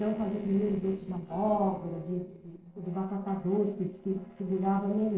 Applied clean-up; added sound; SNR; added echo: neural separator model SepFormer DNS4.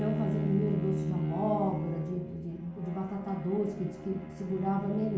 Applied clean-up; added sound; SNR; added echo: none; Bowed string instrument; 4 dB; reverberation time 0.6 s.